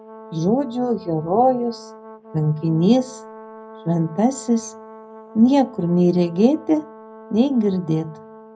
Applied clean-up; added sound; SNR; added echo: none; Brass instrument; 19 dB; reverberation time 0.5 s.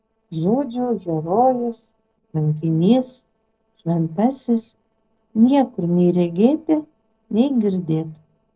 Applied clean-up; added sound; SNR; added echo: neural separator model SepFormer DNS4.